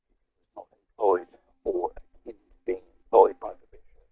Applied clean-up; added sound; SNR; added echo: neural mask model DeepFilterNet 3.